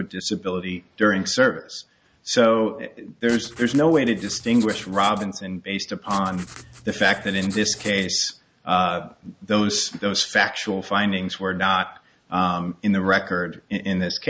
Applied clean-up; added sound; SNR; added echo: none; Writing; 17 dB; none.